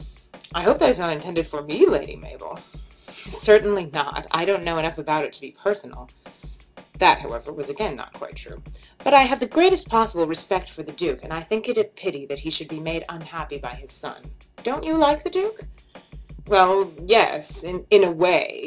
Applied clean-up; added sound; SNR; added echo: none; Drum kit; 20 dB; none.